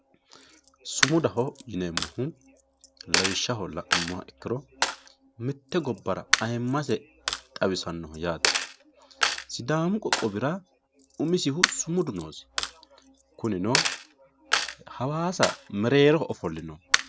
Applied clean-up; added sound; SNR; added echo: none; Coin (dropping); 3 dB; none.